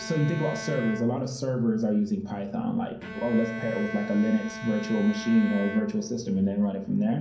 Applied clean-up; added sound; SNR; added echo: none; Bowed string instrument; 13 dB; reverberation time 0.6 s.